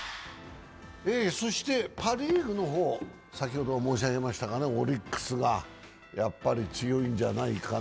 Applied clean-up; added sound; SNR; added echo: none; none; none; none.